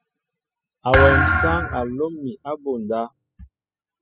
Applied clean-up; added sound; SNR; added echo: classical method spectral subtraction.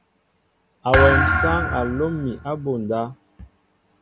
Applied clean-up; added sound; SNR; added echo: none; Thump, thud; -2 dB; none.